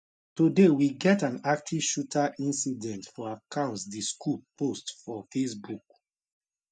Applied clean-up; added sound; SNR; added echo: neural mask model DeepFilterNet 3.